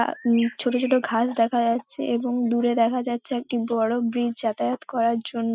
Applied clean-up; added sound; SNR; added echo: none; Bird; 19 dB; none.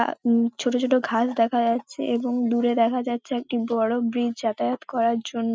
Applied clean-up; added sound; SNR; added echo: none; none; none; none.